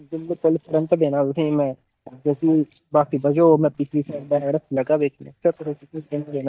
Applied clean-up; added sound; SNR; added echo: neural mask model DeepFilterNet 3.